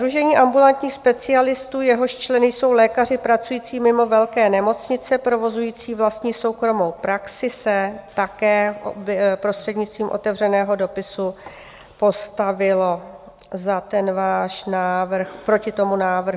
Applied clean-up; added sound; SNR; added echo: none; none; none; none.